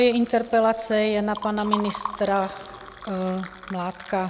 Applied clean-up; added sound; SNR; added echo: none; Liquid; 13 dB; none.